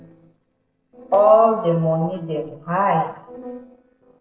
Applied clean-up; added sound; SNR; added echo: neural separator model SepFormer DNS4.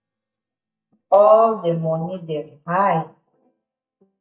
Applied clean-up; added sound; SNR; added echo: neural mask model DeepFilterNet 3.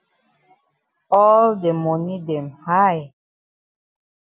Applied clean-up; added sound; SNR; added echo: none; none; none; none.